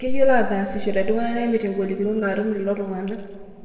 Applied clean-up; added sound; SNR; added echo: neural separator model SepFormer DNS4.